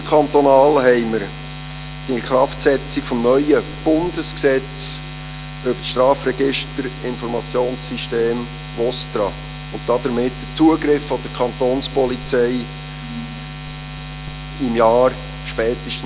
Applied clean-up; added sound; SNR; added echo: none; none; none; none.